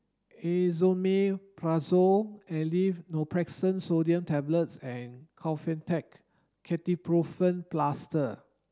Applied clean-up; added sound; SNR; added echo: none; none; none; none.